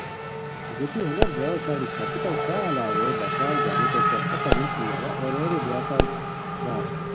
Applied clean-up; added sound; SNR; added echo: none; Race car, auto racing / Accelerating, revving, vroom + Explosion; -4 dB; none.